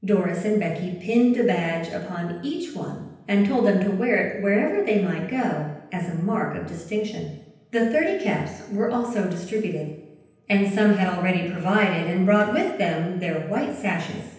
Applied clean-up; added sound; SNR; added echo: none; none; none; reverberation time 0.9 s.